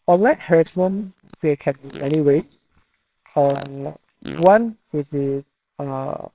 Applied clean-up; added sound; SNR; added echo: neural separator model SepFormer WHAMR!.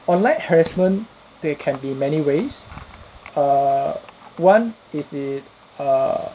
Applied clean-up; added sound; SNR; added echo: none; none; none; none.